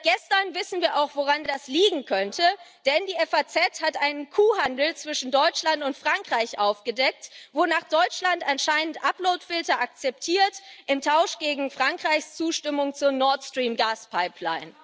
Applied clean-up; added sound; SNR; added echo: none; none; none; none.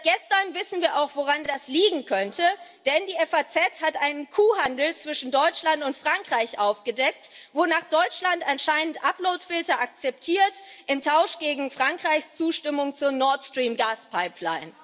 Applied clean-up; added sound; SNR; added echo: none; none; none; reverberation time 0.3 s.